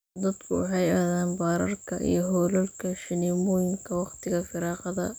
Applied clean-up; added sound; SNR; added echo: none; none; none; none.